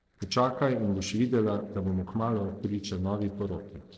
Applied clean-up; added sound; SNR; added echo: neural separator model SepFormer DNS4.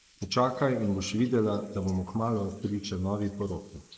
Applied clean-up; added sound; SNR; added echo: neural mask model Resemble Enhance denoiser.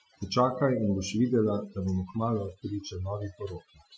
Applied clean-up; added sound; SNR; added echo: classical method Wiener filter.